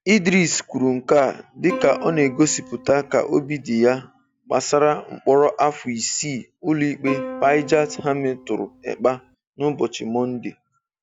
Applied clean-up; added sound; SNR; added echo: none; Plucked string instrument; 13 dB; none.